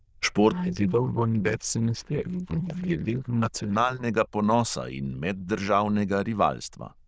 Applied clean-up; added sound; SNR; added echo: neural diffusion model UNIVERSE++.